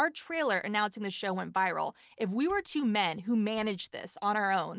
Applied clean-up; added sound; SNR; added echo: none; none; none; none.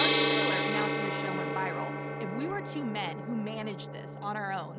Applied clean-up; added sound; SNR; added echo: none; Gong; -4 dB; none.